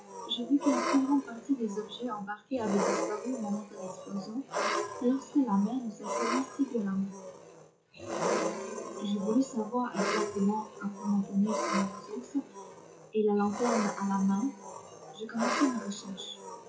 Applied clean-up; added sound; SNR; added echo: classical method WPE with log-MMSE.